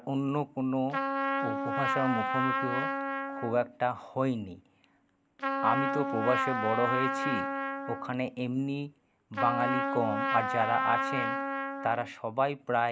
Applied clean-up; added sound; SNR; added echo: none; Trumpet; 0 dB; none.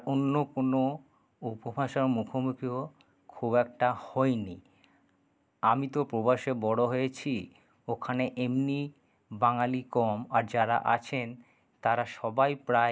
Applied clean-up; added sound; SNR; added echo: none; none; none; none.